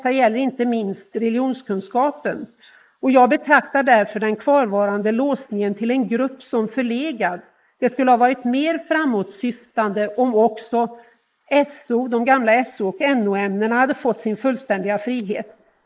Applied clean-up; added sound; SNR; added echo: neural mask model Resemble Enhance denoiser.